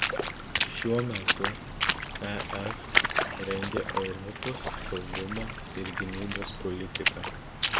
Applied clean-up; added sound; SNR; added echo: none; Water / Splash, splatter; -4 dB; none.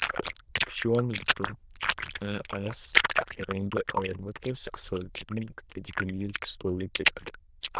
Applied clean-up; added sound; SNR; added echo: neural diffusion model UNIVERSE++.